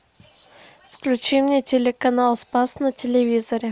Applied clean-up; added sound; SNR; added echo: none; none; none; none.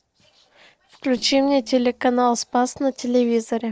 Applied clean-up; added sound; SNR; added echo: neural separator model SepFormer DNS4.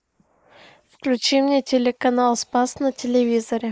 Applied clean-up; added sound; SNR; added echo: neural mask model Resemble Enhance denoiser.